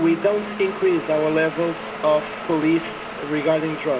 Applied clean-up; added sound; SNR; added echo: none; Domestic sounds, home sounds; 10 dB; reverberation time 1.3 s.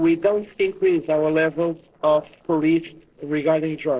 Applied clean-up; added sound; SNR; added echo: neural separator model SepFormer DNS4.